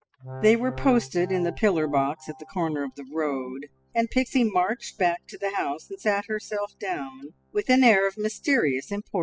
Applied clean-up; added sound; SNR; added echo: classical method spectral subtraction.